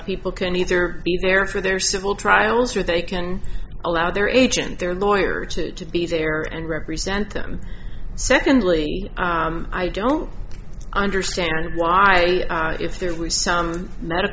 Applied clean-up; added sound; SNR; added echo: none; none; none; none.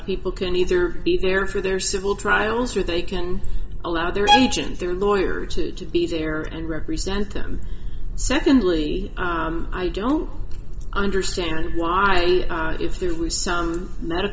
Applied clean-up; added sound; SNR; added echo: none; Bowed string instrument; 4 dB; reverberation time 2.5 s.